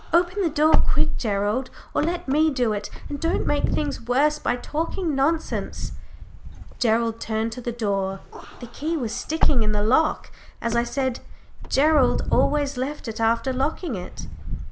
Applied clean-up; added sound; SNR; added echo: none; Wind / Car; -2 dB; none.